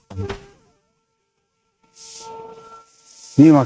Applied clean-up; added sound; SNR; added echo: neural mask model RNNoise.